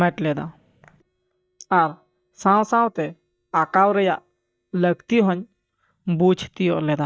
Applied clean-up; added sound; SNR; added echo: neural mask model DeepFilterNet 3.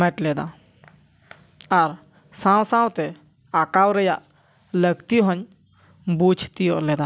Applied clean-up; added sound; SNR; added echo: none; none; none; none.